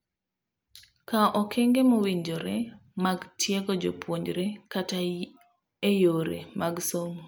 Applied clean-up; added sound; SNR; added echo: none; none; none; none.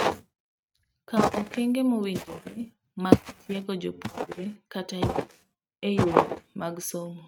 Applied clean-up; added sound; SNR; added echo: neural mask model RNNoise.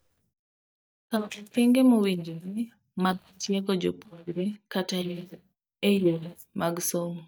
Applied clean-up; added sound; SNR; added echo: neural mask model DeepFilterNet 3.